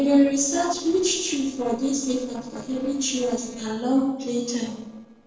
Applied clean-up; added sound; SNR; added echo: neural separator model SepFormer DNS4.